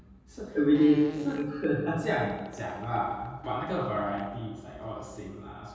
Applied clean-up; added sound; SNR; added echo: none; Fart; 19 dB; reverberation time 1.2 s.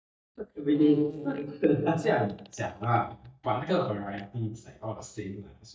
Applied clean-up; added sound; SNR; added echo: neural mask model DeepFilterNet 3.